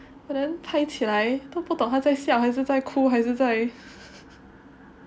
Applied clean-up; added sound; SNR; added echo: none; none; none; none.